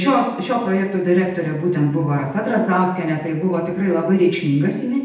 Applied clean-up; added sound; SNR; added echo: none; none; none; reverberation time 0.8 s.